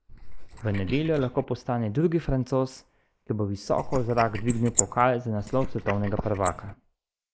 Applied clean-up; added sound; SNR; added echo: neural mask model Resemble Enhance denoiser.